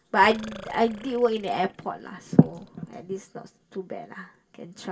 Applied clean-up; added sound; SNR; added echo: none; Burping, eructation; 20 dB; reverberation time 0.1 s.